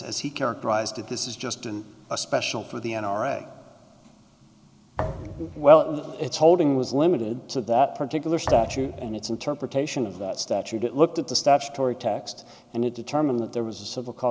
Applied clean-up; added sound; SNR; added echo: none; Thump, thud; 10 dB; none.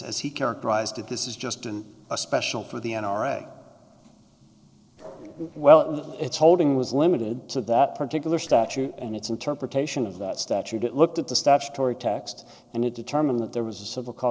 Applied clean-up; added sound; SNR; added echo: neural separator model SepFormer DNS4.